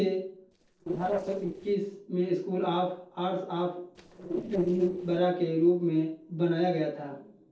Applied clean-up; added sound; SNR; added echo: neural separator model SepFormer DNS4.